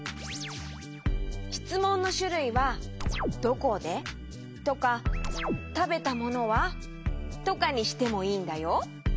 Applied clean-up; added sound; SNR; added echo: none; none; none; none.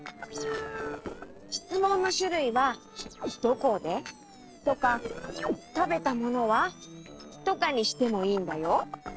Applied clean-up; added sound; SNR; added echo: neural separator model SepFormer DNS4.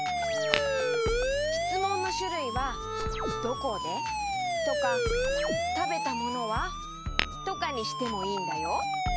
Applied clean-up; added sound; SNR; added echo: none; Tap / Glass + Siren; -4 dB; none.